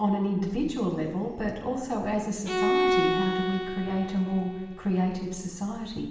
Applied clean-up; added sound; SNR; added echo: none; Bowed string instrument; 1 dB; reverberation time 1.1 s.